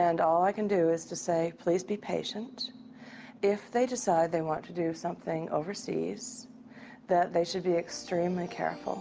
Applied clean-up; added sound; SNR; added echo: none; none; none; none.